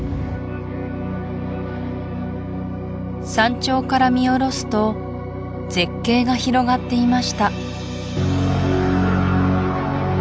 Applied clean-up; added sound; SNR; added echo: none; none; none; none.